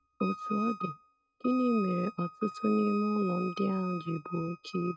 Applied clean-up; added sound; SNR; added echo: neural mask model RNNoise.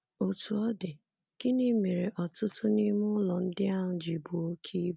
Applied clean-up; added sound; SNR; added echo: none; none; none; none.